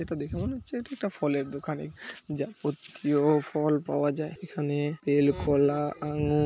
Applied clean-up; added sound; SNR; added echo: none; none; none; none.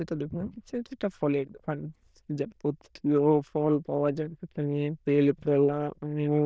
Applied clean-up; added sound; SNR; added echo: neural diffusion model UNIVERSE++.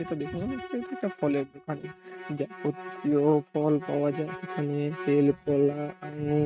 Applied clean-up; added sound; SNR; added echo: neural mask model RNNoise.